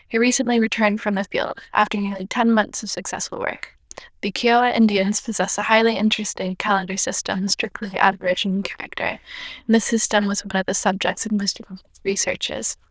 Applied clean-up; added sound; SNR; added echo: neural diffusion model UNIVERSE++.